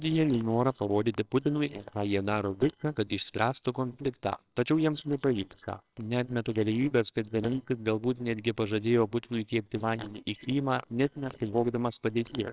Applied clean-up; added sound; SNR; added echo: neural separator model SepFormer WHAMR!.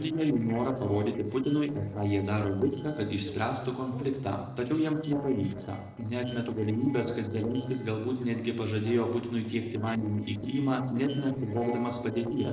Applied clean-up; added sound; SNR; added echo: neural separator model SepFormer DNS4.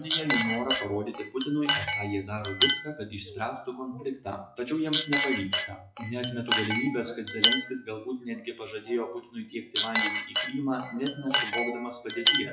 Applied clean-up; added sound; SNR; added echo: classical method WPE with log-MMSE.